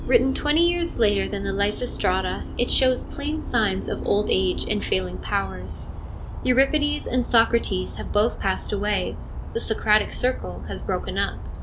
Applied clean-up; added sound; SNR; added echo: none; Bird vocalization, bird call, bird song; 7 dB; none.